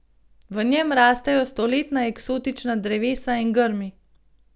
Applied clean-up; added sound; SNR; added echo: none; none; none; none.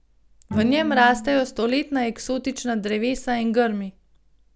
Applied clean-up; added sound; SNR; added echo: none; Bowed string instrument; 10 dB; none.